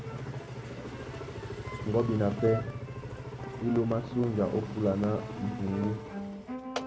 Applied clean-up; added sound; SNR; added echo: none; Engine; 6 dB; none.